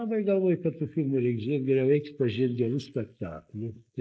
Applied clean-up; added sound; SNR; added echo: neural mask model Resemble Enhance denoiser.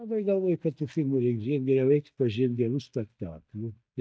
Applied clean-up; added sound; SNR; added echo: neural mask model DeepFilterNet 3.